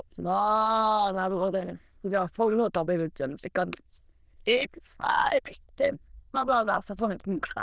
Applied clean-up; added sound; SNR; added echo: neural diffusion model UNIVERSE++.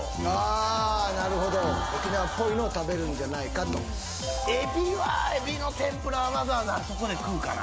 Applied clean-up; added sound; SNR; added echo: none; Brass instrument; 11 dB; none.